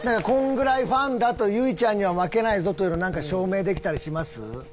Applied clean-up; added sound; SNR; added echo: none; Writing + Wind instrument, woodwind instrument; 17 dB; none.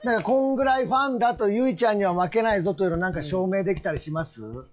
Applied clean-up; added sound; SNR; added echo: classical method log-MMSE.